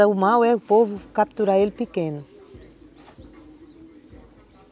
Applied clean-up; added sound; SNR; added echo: none; none; none; none.